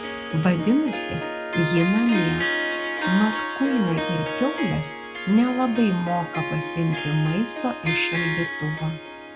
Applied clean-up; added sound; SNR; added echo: none; Harp; 5 dB; none.